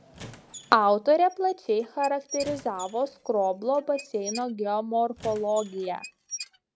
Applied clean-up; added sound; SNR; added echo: none; Squeak + Squeak / Dishes, pots, and pans; 17 dB; none.